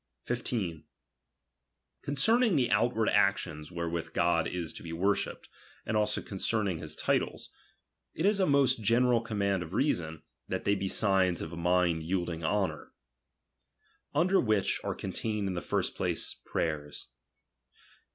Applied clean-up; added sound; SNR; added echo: none; none; none; none.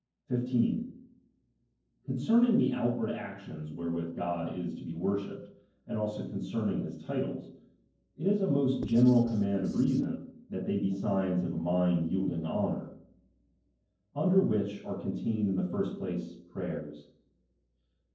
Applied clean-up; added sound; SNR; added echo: neural separator model SepFormer DNS4.